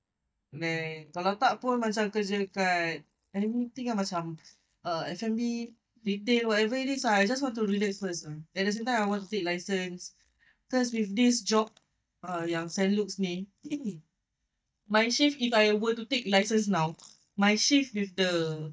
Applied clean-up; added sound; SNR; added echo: neural mask model DeepFilterNet 3.